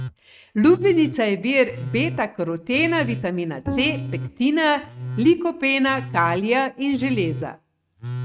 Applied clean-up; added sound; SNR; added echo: neural mask model RNNoise.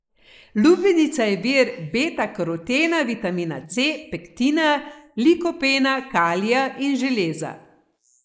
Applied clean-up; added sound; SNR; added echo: neural mask model Resemble Enhance denoiser.